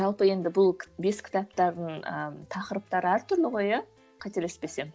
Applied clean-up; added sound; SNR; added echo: none; none; none; none.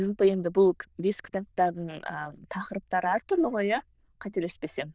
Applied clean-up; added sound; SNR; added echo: neural diffusion model UNIVERSE++.